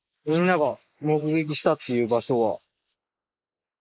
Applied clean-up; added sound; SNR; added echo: neural mask model Resemble Enhance denoiser.